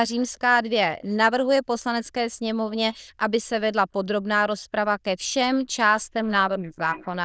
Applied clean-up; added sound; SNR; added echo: neural diffusion model UNIVERSE++.